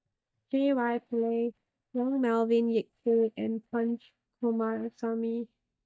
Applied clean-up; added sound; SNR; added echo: neural mask model DeepFilterNet 3.